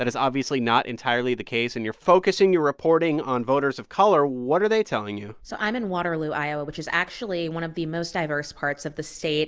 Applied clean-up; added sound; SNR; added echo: none; none; none; none.